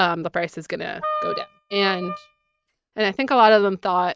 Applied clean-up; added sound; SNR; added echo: neural mask model RNNoise.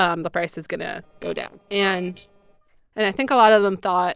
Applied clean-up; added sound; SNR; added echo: neural separator model SepFormer DNS4.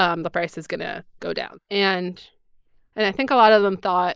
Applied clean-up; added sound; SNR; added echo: neural mask model Resemble Enhance denoiser.